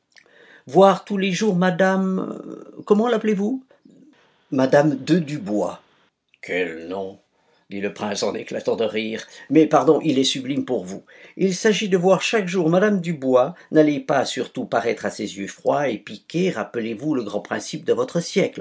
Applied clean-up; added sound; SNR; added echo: none; none; none; none.